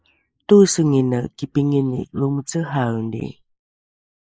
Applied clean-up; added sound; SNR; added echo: neural mask model Resemble Enhance denoiser.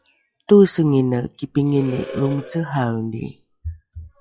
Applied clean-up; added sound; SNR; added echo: classical method log-MMSE.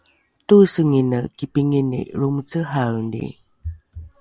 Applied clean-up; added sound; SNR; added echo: none; none; none; none.